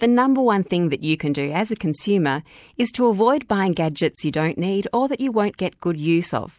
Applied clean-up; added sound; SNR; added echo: none; none; none; none.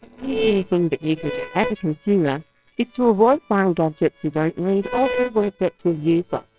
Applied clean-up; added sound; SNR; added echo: neural separator model SepFormer WHAMR!.